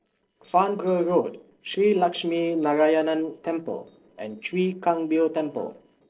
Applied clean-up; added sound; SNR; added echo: neural separator model SepFormer DNS4.